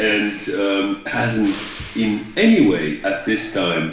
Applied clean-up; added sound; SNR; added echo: none; Breathing; 18 dB; reverberation time 0.8 s.